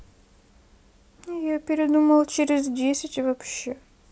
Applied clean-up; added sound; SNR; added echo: none; none; none; none.